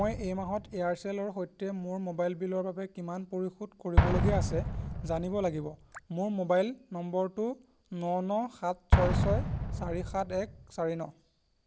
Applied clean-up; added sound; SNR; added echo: none; Explosion; 1 dB; none.